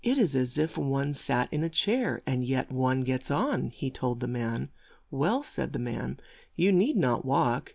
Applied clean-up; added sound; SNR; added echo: none; none; none; none.